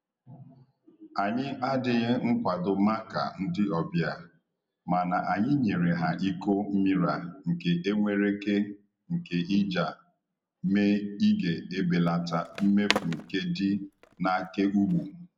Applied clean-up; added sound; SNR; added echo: none; Skateboard; 10 dB; none.